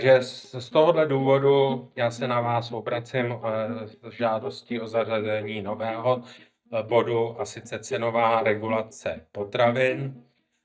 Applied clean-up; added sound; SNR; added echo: neural mask model DeepFilterNet 3.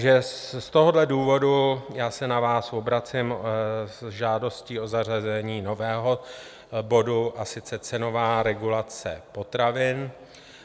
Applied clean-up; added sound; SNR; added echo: none; none; none; none.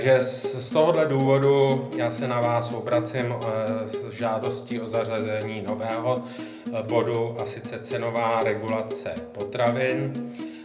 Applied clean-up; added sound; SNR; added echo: none; Acoustic guitar; 9 dB; reverberation time 0.4 s.